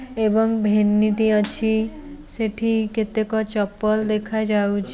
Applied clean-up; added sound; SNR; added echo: none; none; none; none.